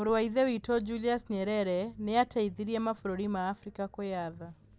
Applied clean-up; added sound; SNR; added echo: none; none; none; none.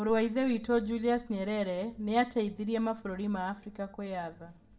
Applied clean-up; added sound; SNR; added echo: none; none; none; reverberation time 0.4 s.